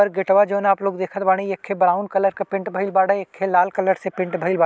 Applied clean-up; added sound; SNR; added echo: none; none; none; none.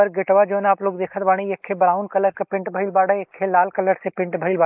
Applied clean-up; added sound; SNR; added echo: neural mask model Resemble Enhance denoiser.